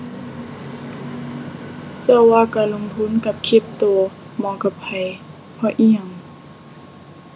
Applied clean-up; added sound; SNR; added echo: none; none; none; none.